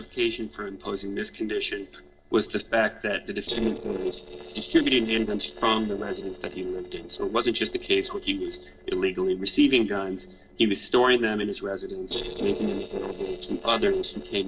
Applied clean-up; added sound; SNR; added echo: neural separator model SepFormer DNS4.